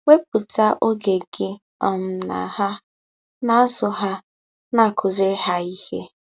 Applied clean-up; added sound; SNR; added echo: none; none; none; none.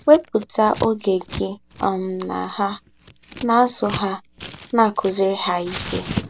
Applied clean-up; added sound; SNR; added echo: none; Scissors; 13 dB; none.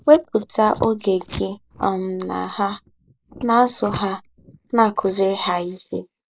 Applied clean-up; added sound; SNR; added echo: neural mask model Resemble Enhance denoiser.